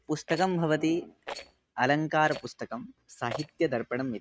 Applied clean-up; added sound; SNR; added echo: neural mask model RNNoise.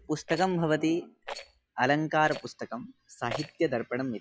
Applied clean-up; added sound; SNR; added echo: classical method log-MMSE.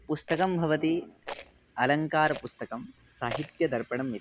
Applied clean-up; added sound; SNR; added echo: none; Rattle; 15 dB; none.